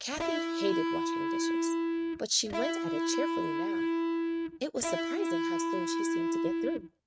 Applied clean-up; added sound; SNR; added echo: neural mask model RNNoise.